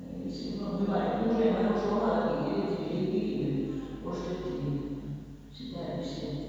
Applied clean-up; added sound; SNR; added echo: none; none; none; reverberation time 2.1 s.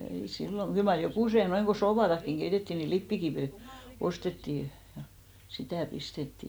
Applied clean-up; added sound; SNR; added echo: none; none; none; none.